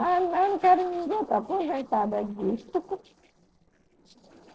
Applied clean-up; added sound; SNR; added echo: neural separator model SepFormer DNS4.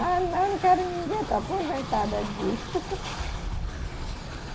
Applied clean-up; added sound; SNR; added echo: none; Train; 6 dB; reverberation time 0.5 s.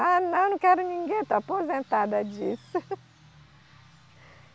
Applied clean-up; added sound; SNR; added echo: none; none; none; none.